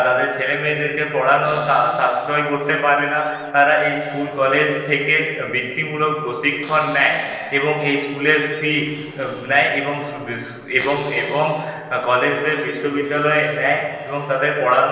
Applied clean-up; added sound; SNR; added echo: neural separator model SepFormer DNS4.